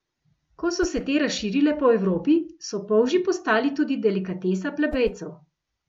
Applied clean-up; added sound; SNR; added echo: none; Whoosh, swoosh, swish; 16 dB; none.